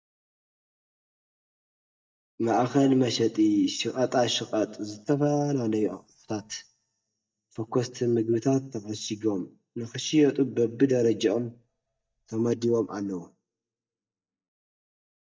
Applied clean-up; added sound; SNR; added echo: neural mask model DeepFilterNet 3.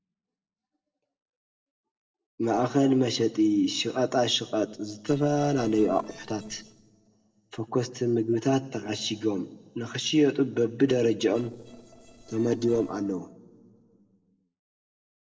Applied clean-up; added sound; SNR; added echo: neural separator model SepFormer DNS4.